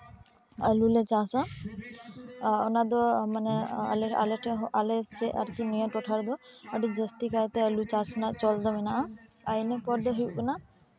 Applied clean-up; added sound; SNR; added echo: none; none; none; none.